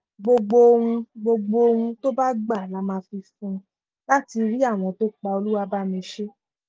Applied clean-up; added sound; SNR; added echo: none; none; none; none.